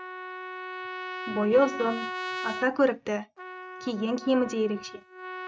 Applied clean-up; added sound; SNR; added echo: neural mask model RNNoise.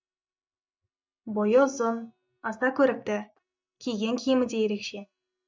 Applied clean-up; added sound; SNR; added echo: neural mask model DeepFilterNet 3.